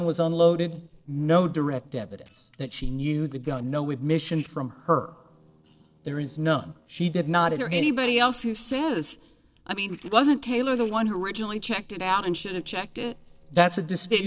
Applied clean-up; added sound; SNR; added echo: neural separator model SepFormer DNS4.